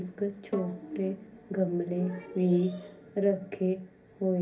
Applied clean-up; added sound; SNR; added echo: none; Bowed string instrument; 17 dB; reverberation time 0.3 s.